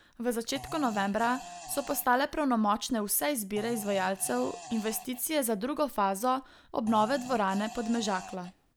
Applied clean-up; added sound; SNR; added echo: none; Fart; 15 dB; none.